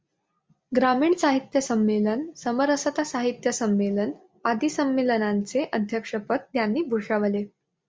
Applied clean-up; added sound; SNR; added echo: none; none; none; none.